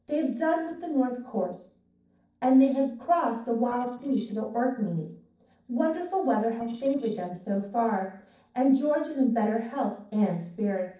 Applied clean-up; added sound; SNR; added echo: neural separator model SepFormer DNS4.